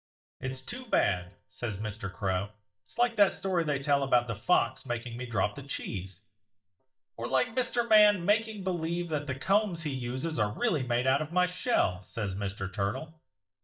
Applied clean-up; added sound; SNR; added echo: neural mask model DeepFilterNet 3.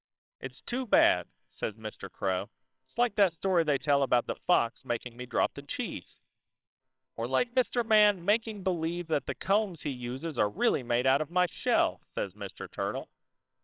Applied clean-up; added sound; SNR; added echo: neural separator model SepFormer WHAMR!.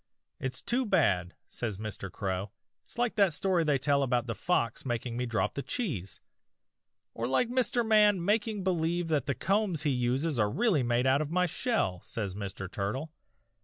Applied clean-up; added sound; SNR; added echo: none; none; none; none.